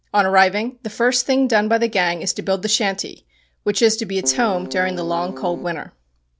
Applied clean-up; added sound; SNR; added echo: none; Keyboard (musical); 12 dB; none.